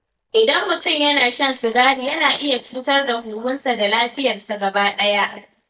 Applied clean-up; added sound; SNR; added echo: neural mask model DeepFilterNet 3.